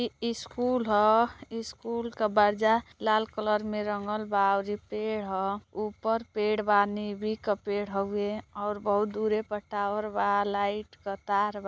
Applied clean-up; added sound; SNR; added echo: none; none; none; none.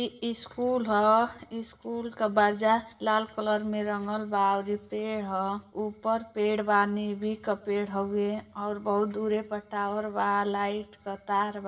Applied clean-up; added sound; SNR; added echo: none; none; none; reverberation time 0.6 s.